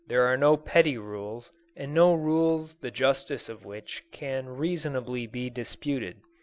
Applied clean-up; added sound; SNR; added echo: none; none; none; none.